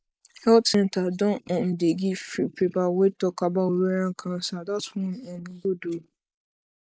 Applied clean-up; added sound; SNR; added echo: neural mask model Resemble Enhance denoiser.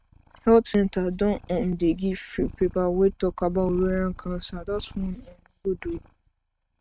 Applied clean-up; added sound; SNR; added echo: neural mask model RNNoise.